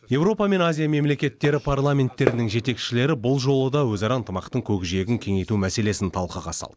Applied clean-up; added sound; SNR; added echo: none; Fireworks; 12 dB; none.